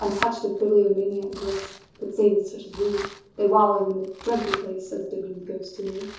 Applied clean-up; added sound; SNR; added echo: none; Domestic sounds, home sounds; 14 dB; reverberation time 0.6 s.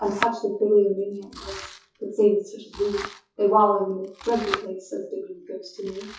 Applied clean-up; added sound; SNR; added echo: classical method WPE with log-MMSE.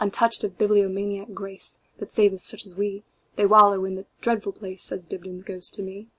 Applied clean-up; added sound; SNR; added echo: none; none; none; none.